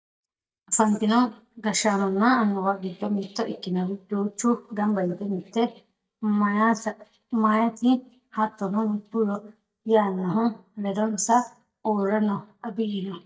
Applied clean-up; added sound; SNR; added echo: neural mask model DeepFilterNet 3.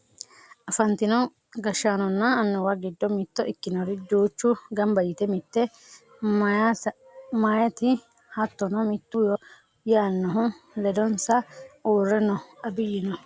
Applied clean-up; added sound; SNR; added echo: none; none; none; none.